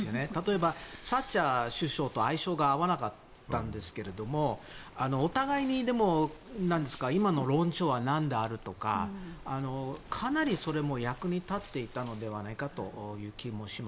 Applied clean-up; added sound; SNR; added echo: none; Waves, surf; 20 dB; none.